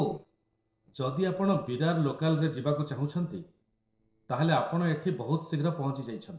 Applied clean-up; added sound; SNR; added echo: neural separator model SepFormer DNS4.